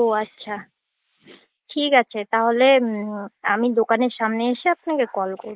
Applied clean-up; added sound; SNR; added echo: neural mask model Resemble Enhance denoiser.